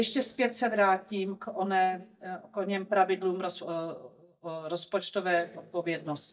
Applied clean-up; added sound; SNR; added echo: neural mask model DeepFilterNet 3.